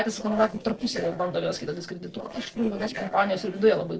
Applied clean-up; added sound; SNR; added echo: neural separator model SepFormer DNS4.